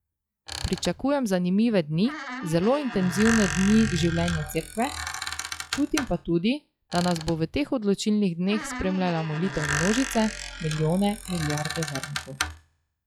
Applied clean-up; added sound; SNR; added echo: classical method log-MMSE.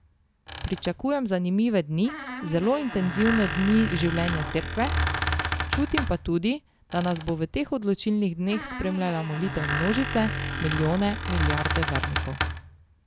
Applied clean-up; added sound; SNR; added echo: none; Squeak; 4 dB; none.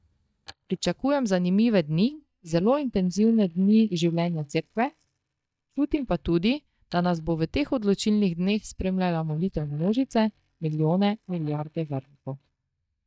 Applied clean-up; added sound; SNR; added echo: neural mask model DeepFilterNet 3.